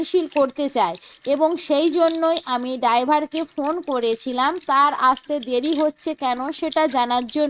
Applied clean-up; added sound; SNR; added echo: neural mask model RNNoise.